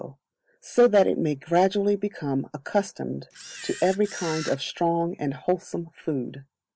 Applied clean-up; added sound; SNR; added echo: none; Camera; 13 dB; none.